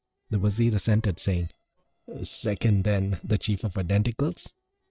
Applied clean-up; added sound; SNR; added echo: neural separator model SepFormer DNS4.